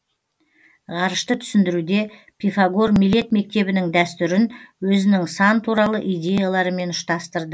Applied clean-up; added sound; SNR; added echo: none; none; none; none.